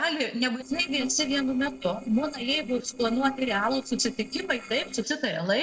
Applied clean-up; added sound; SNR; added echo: neural separator model SepFormer DNS4.